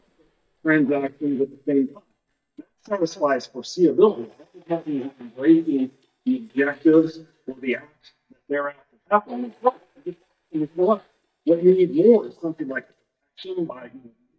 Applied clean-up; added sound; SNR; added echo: neural mask model DeepFilterNet 3.